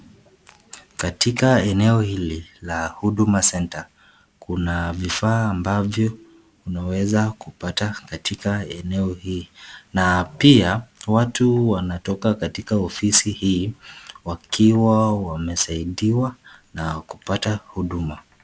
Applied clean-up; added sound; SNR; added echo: none; none; none; none.